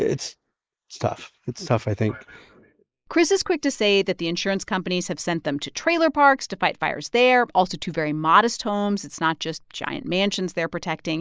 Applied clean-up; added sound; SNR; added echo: neural mask model Resemble Enhance denoiser.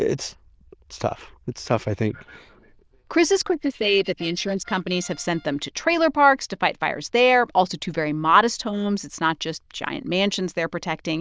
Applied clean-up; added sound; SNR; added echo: neural diffusion model UNIVERSE++.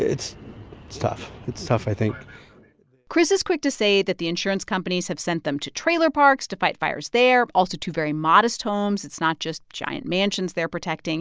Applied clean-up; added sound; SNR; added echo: none; none; none; none.